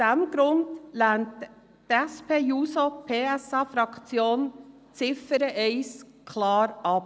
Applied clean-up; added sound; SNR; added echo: none; none; none; none.